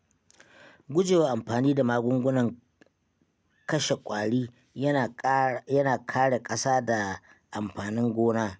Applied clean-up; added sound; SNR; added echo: none; none; none; none.